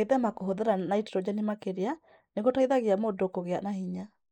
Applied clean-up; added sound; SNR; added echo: neural mask model Resemble Enhance denoiser.